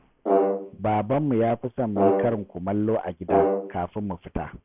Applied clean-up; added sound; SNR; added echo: none; Brass instrument; -1 dB; none.